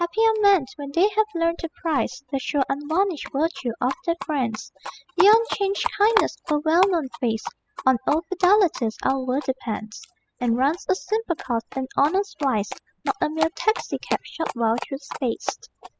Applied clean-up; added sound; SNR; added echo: classical method spectral subtraction.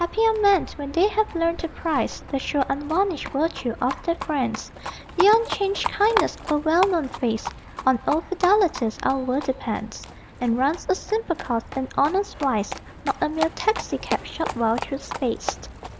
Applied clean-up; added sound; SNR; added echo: none; Livestock, farm animals, working animals; 11 dB; none.